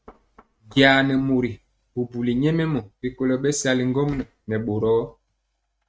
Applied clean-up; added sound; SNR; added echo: neural mask model RNNoise.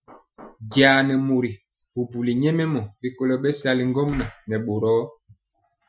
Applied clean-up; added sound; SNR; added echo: classical method Wiener filter.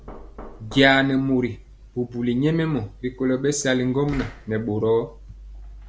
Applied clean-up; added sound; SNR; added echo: none; Knock; 18 dB; none.